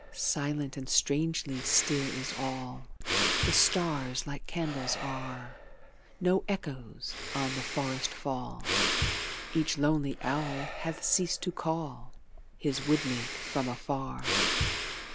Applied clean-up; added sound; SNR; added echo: none; Breathing; 3 dB; none.